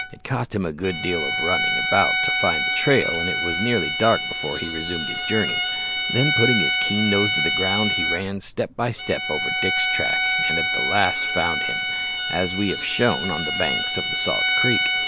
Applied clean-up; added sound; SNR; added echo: none; Bowed string instrument; -2 dB; none.